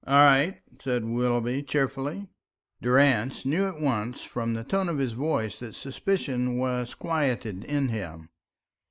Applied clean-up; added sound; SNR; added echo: neural mask model Resemble Enhance denoiser.